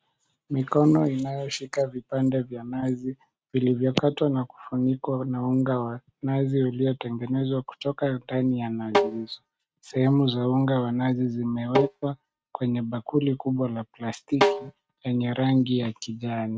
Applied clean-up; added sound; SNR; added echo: neural mask model RNNoise.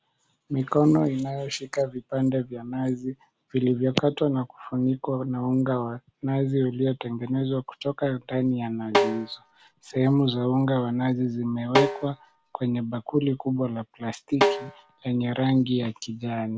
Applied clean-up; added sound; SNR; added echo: none; Snare drum; 2 dB; none.